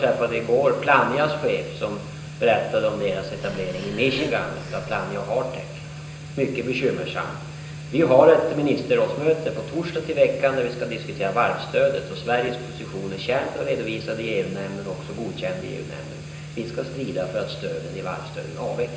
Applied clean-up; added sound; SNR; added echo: none; Breathing; 14 dB; reverberation time 0.9 s.